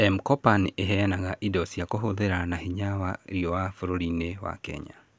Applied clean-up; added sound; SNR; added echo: none; none; none; none.